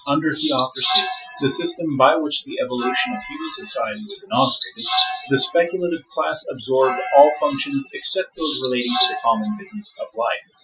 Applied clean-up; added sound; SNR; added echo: classical method Wiener filter.